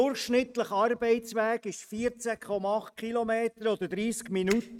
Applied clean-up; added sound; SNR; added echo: neural mask model RNNoise.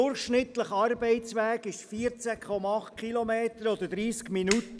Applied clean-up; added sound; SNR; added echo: none; Fire; 17 dB; none.